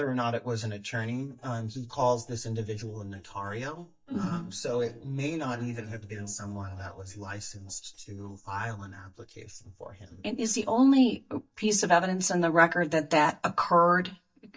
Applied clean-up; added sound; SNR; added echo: neural mask model DeepFilterNet 3.